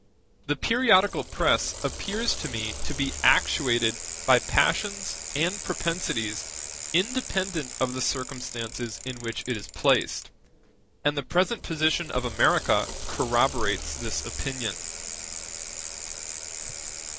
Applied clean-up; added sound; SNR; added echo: none; Bicycle; 7 dB; none.